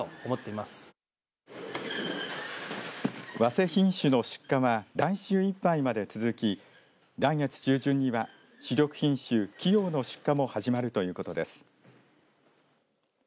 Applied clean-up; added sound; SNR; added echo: none; none; none; none.